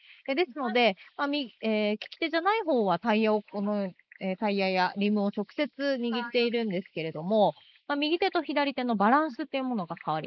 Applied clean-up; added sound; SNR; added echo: neural mask model Resemble Enhance denoiser.